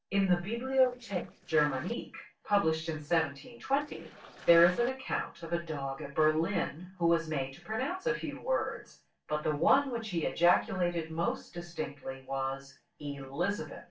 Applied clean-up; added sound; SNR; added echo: neural separator model SepFormer DNS4.